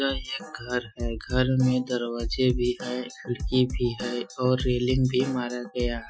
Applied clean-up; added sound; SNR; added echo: classical method Wiener filter.